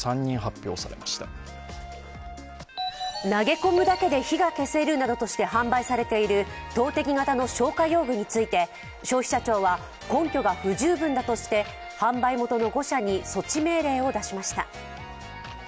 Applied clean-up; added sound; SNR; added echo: none; none; none; none.